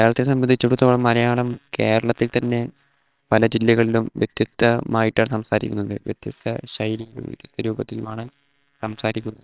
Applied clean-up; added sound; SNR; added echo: neural separator model SepFormer WHAMR!.